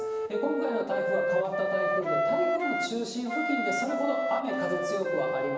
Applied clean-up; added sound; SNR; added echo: none; Wind instrument, woodwind instrument; -2 dB; reverberation time 1.0 s.